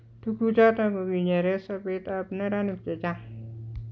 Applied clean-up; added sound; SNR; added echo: none; none; none; none.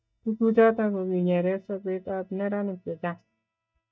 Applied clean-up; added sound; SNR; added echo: neural mask model DeepFilterNet 3.